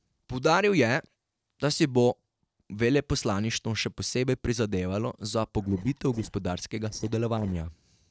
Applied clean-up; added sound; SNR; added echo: neural separator model SepFormer DNS4.